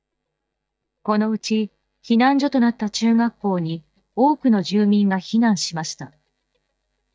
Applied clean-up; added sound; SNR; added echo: neural mask model DeepFilterNet 3.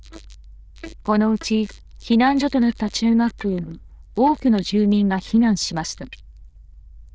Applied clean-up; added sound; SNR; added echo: neural diffusion model UNIVERSE++.